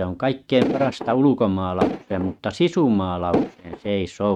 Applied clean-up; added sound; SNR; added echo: neural mask model RNNoise.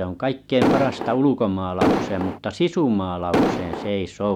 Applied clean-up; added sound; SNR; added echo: none; Explosion; -1 dB; none.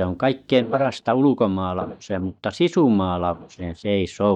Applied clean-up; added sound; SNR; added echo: neural mask model DeepFilterNet 3.